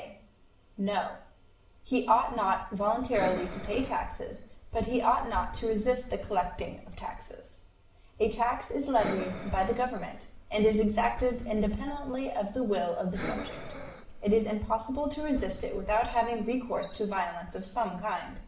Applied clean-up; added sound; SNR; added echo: none; Breathing; 11 dB; reverberation time 0.6 s.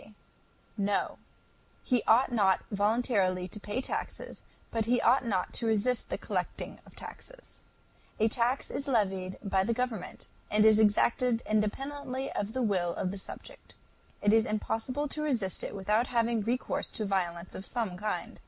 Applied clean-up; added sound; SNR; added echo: none; none; none; none.